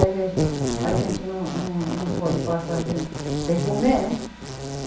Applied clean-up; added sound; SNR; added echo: none; Insect; 1 dB; reverberation time 0.6 s.